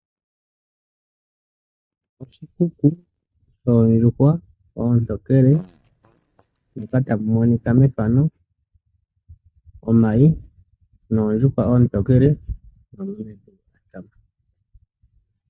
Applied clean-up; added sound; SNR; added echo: neural mask model DeepFilterNet 3.